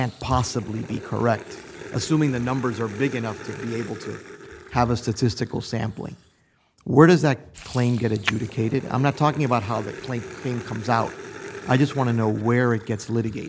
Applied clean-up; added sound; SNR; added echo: none; Growling + Tap / Hammer; 15 dB; none.